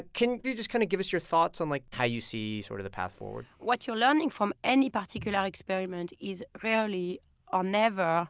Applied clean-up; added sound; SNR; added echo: none; none; none; none.